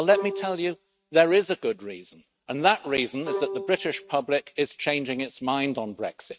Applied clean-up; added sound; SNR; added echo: neural mask model RNNoise.